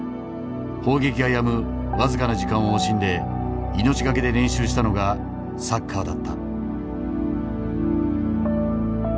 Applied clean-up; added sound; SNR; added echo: none; none; none; none.